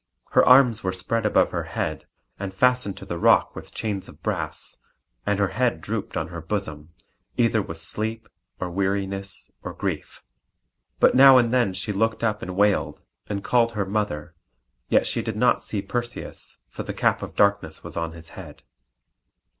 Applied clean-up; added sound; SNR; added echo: none; none; none; none.